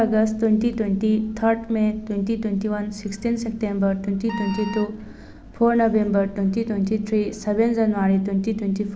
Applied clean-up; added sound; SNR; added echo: none; Wind instrument, woodwind instrument; 15 dB; none.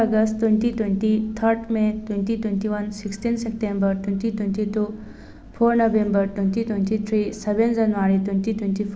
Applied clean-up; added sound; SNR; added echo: none; none; none; none.